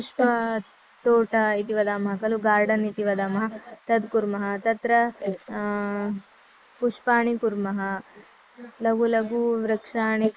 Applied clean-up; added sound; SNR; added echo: neural mask model Resemble Enhance denoiser.